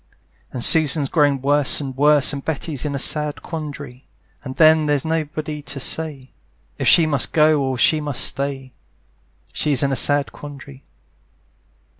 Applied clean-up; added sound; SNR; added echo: none; none; none; none.